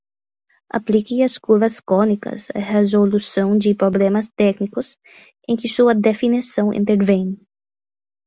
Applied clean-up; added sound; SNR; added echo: none; none; none; none.